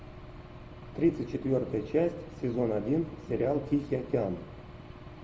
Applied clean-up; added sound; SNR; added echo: none; Engine / Aircraft; 15 dB; none.